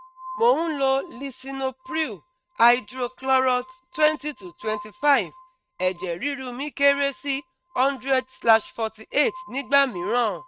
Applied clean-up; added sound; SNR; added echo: neural mask model RNNoise.